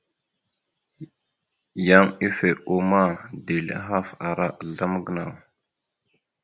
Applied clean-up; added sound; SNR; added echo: none; none; none; none.